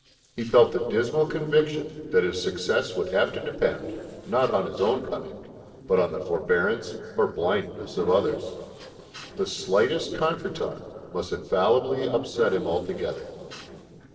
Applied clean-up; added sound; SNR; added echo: neural separator model SepFormer DNS4.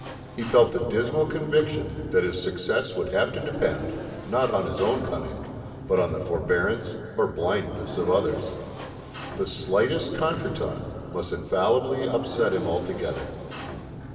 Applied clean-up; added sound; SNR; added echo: none; Sliding door; 11 dB; reverberation time 2.7 s.